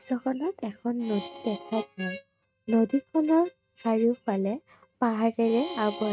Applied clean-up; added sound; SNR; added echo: neural mask model RNNoise.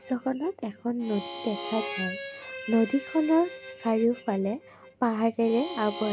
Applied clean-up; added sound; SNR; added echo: none; Harmonica; 12 dB; none.